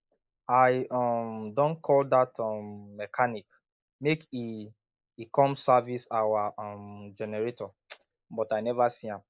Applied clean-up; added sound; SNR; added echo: neural mask model Resemble Enhance denoiser.